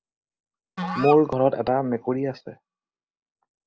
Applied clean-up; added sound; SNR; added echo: none; Musical instrument; 12 dB; none.